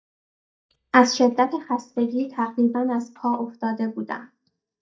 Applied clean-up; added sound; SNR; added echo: neural mask model DeepFilterNet 3.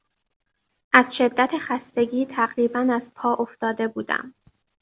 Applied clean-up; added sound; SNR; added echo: none; none; none; none.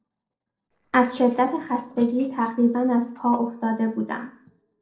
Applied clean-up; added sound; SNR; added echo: neural separator model SepFormer DNS4.